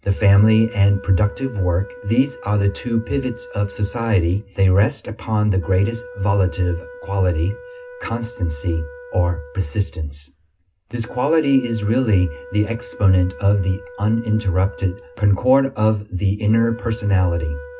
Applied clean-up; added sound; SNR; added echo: none; Wind instrument, woodwind instrument; 19 dB; reverberation time 0.2 s.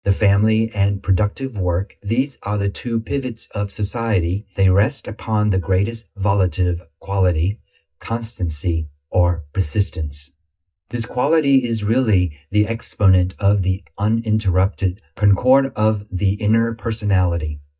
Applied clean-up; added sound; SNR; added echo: neural mask model DeepFilterNet 3.